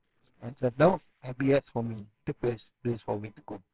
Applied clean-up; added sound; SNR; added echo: neural separator model SepFormer WHAMR!.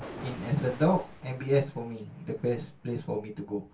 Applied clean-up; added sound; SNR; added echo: none; Thunder; 16 dB; reverberation time 0.2 s.